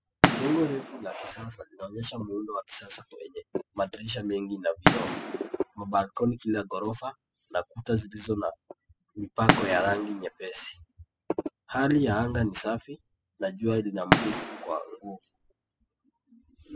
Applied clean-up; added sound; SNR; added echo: classical method spectral subtraction.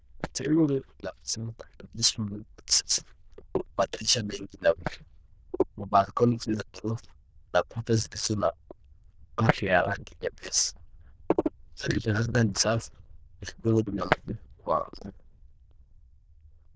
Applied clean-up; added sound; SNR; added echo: neural diffusion model UNIVERSE++.